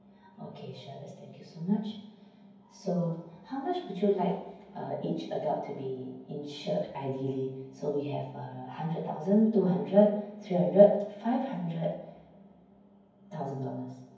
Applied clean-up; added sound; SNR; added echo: none; none; none; reverberation time 0.9 s.